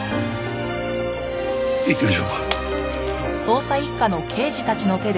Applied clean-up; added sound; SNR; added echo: none; Shatter; 14 dB; none.